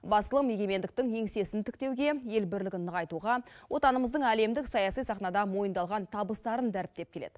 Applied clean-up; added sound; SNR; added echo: none; none; none; none.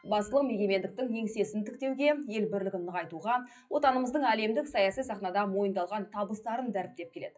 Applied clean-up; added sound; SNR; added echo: classical method WPE with log-MMSE.